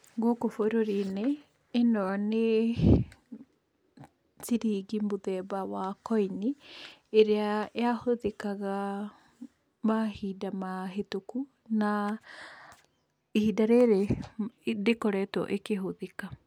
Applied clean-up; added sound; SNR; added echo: none; none; none; none.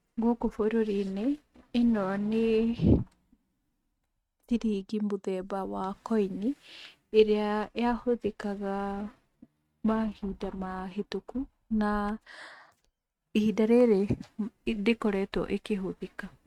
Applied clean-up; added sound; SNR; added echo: neural mask model RNNoise.